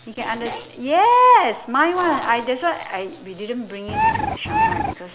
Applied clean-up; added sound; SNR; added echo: none; Bird; 0 dB; none.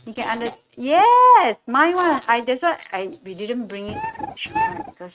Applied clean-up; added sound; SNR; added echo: neural mask model RNNoise.